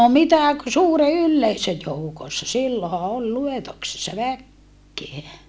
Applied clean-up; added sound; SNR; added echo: none; none; none; none.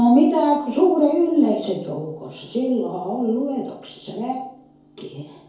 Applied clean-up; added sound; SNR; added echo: none; none; none; reverberation time 2.3 s.